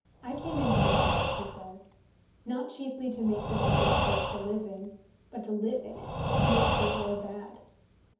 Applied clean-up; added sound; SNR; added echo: none; Breathing; -4 dB; reverberation time 0.6 s.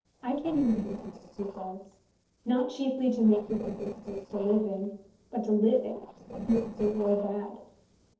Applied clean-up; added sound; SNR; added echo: neural separator model SepFormer DNS4.